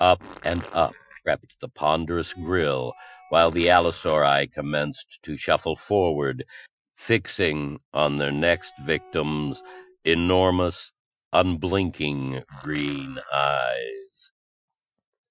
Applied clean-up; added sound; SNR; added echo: classical method Wiener filter.